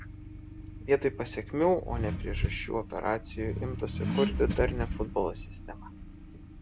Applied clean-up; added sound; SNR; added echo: none; Accelerating, revving, vroom; 3 dB; none.